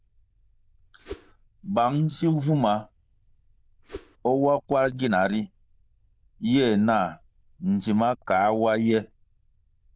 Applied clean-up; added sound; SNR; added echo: neural diffusion model UNIVERSE++.